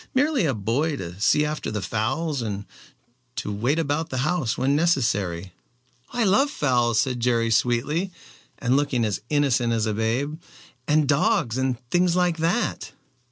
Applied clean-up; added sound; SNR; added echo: none; none; none; none.